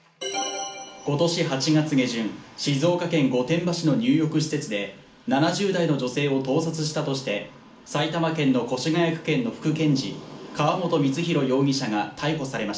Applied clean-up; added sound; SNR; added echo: none; none; none; reverberation time 0.4 s.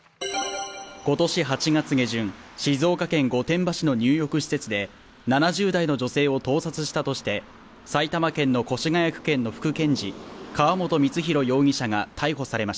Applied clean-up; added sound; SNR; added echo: none; none; none; none.